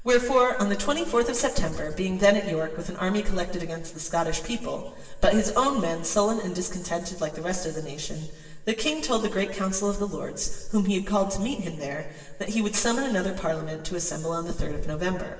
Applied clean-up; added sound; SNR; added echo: none; none; none; reverberation time 1.4 s.